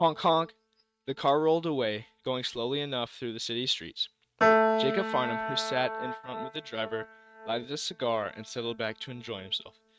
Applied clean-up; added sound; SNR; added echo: neural mask model RNNoise.